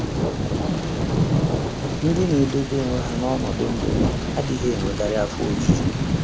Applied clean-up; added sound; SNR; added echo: none; Thunder; -3 dB; none.